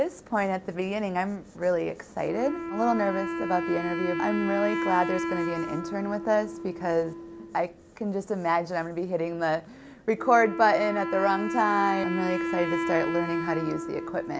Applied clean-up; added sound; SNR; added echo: none; Wind instrument, woodwind instrument; 5 dB; none.